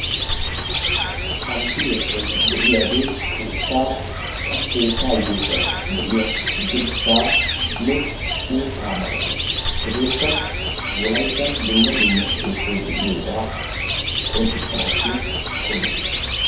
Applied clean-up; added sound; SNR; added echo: none; Bird; -3 dB; reverberation time 0.7 s.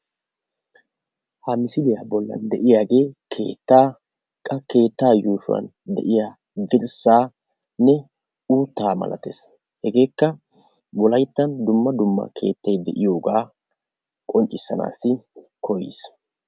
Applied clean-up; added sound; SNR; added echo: none; none; none; none.